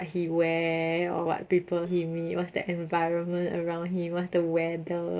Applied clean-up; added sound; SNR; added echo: neural separator model SepFormer DNS4.